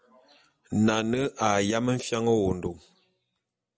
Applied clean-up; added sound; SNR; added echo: none; none; none; none.